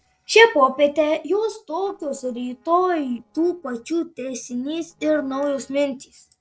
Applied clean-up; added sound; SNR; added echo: neural separator model SepFormer DNS4.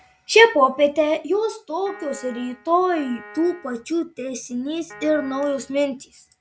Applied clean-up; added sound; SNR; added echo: none; Piano; 20 dB; none.